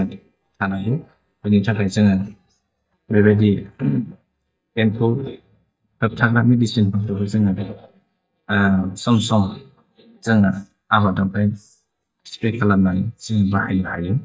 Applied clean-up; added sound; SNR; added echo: neural mask model DeepFilterNet 3.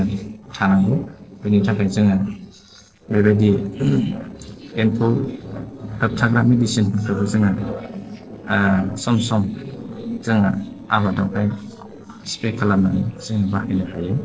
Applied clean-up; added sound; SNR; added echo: neural separator model SepFormer DNS4.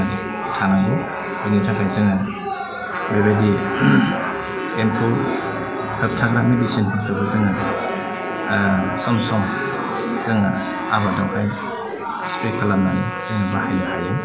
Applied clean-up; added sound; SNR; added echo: none; Trumpet; 11 dB; reverberation time 1.1 s.